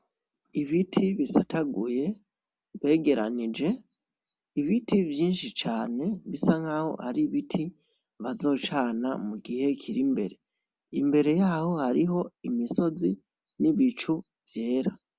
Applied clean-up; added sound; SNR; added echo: none; none; none; none.